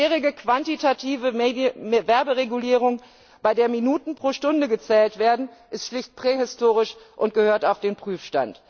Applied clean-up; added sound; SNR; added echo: none; none; none; none.